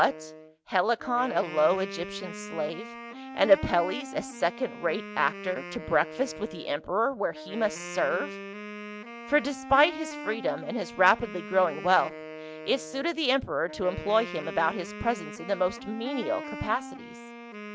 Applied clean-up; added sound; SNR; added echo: none; Wind instrument, woodwind instrument; 12 dB; none.